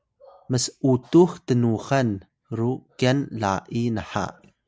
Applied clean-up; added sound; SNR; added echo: none; none; none; none.